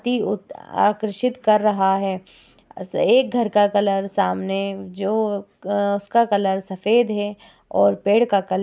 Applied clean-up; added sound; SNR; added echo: none; none; none; none.